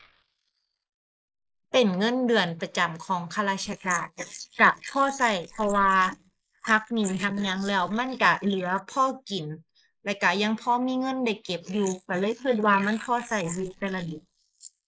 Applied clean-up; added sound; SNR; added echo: neural mask model Resemble Enhance denoiser.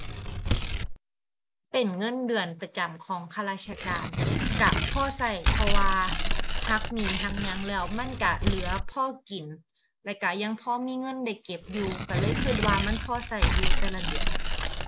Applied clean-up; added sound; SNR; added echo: none; Tearing; -4 dB; none.